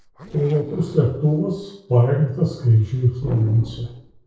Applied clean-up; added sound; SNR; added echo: neural separator model SepFormer DNS4.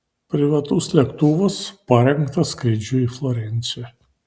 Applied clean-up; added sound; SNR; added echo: none; none; none; none.